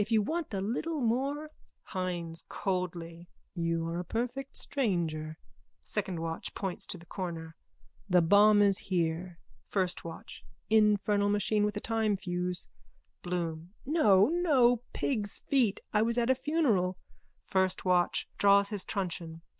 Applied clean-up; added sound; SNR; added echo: none; none; none; none.